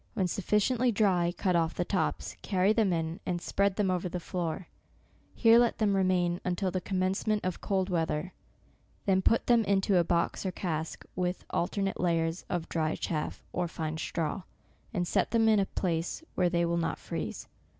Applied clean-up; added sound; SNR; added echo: none; none; none; none.